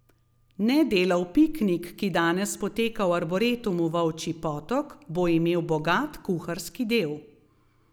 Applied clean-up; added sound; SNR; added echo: none; none; none; none.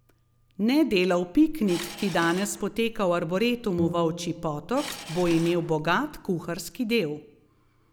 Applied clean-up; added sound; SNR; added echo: none; Subway, metro, underground / Engine + Bowed string instrument; 12 dB; none.